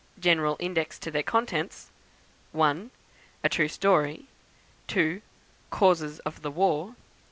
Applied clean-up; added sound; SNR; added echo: none; none; none; none.